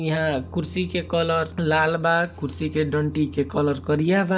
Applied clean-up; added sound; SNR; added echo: none; Bowed string instrument; 17 dB; reverberation time 0.4 s.